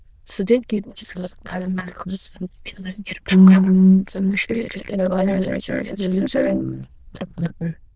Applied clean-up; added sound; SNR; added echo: neural diffusion model UNIVERSE++.